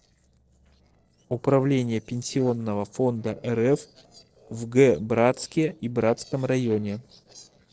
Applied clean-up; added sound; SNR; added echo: neural separator model SepFormer DNS4.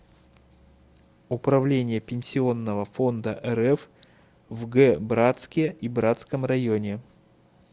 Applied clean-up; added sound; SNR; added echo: none; none; none; none.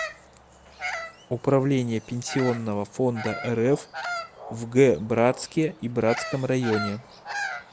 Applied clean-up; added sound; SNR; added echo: none; Bird vocalization, bird call, bird song; 11 dB; none.